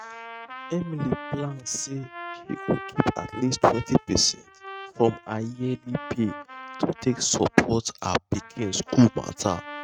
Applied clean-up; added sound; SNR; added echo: neural mask model RNNoise.